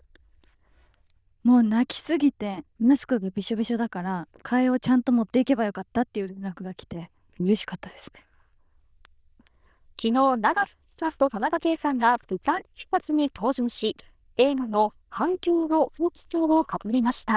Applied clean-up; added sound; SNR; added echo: neural diffusion model UNIVERSE++.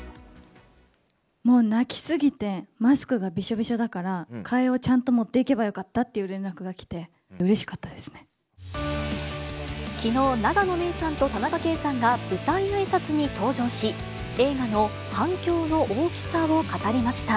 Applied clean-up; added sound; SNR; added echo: none; none; none; none.